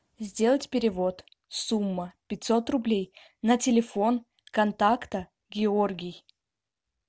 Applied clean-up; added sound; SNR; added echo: none; none; none; none.